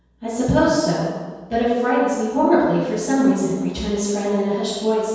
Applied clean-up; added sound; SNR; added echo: none; none; none; reverberation time 1.2 s.